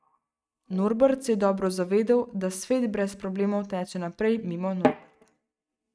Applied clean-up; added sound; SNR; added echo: neural mask model RNNoise.